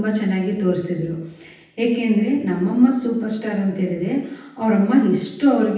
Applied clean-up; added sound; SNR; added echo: none; none; none; reverberation time 0.9 s.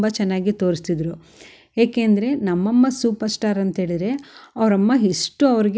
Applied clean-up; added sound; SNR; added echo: none; none; none; none.